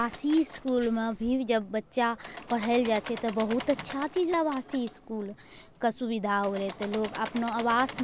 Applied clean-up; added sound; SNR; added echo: none; Engine / Mechanisms; 14 dB; none.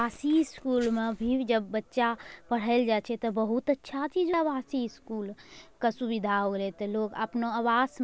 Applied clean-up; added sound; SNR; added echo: none; none; none; none.